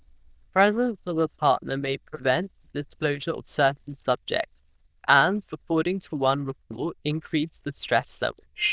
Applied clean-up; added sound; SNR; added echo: neural diffusion model UNIVERSE++.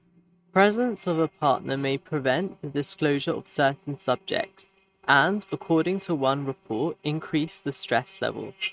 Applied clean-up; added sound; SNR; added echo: neural mask model RNNoise.